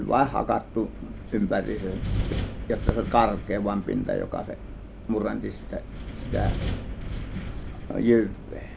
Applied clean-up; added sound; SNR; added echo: none; Wind; 5 dB; none.